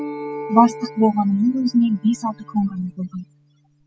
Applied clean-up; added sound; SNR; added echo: classical method spectral subtraction.